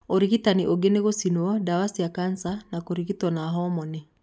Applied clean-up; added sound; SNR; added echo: none; none; none; none.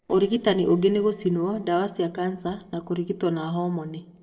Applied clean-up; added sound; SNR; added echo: neural separator model SepFormer DNS4.